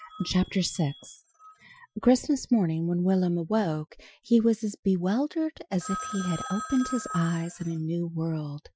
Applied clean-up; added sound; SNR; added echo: classical method Wiener filter.